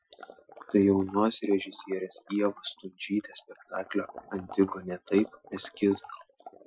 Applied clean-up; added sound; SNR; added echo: classical method Wiener filter.